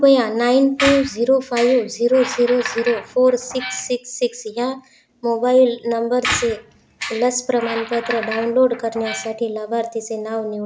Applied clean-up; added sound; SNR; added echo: none; Squeak; 10 dB; none.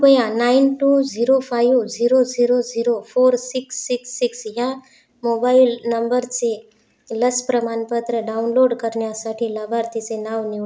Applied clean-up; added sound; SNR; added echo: none; none; none; none.